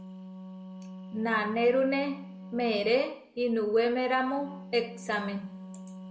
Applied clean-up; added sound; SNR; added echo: none; Wind instrument, woodwind instrument; 15 dB; reverberation time 0.6 s.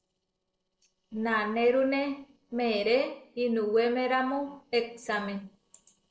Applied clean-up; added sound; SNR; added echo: neural separator model SepFormer DNS4.